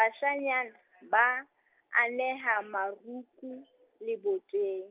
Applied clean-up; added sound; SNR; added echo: none; none; none; none.